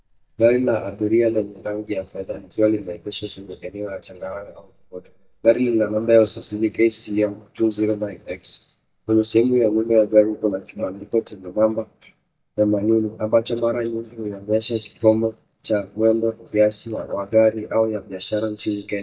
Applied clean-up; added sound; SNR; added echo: neural mask model DeepFilterNet 3.